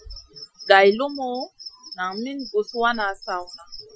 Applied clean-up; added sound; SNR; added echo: classical method Wiener filter.